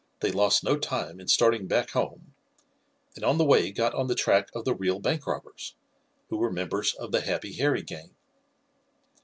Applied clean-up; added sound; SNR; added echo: none; none; none; none.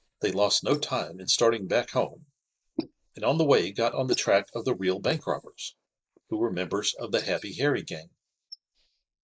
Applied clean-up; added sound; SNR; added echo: neural mask model Resemble Enhance denoiser.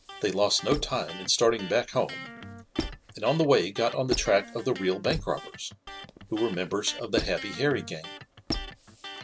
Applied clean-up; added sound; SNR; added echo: none; Electric guitar + Squeak; 10 dB; none.